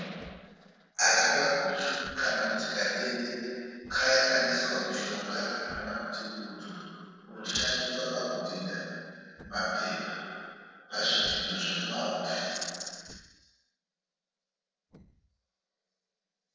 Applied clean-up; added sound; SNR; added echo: neural separator model SepFormer DNS4.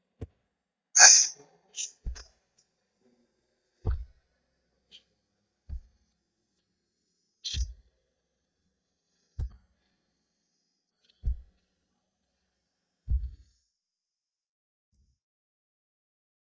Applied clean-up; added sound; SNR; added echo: neural mask model DeepFilterNet 3.